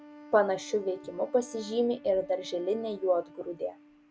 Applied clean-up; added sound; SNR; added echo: none; Wind instrument, woodwind instrument; 19 dB; none.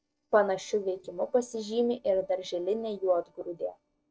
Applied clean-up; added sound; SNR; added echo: neural separator model SepFormer DNS4.